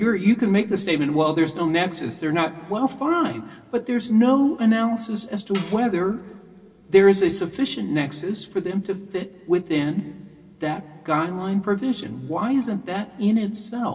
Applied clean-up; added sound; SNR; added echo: none; Tambourine; 3 dB; reverberation time 1.9 s.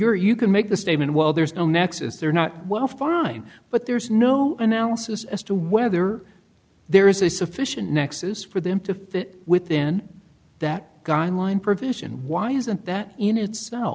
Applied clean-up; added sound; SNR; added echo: none; none; none; none.